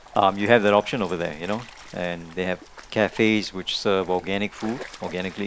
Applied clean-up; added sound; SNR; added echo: none; Stream; 20 dB; none.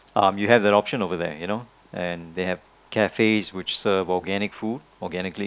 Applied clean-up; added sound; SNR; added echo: none; none; none; none.